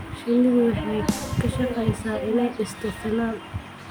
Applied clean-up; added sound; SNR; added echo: none; Snare drum; 11 dB; none.